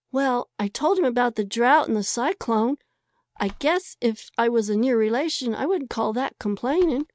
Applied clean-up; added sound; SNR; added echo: neural mask model RNNoise.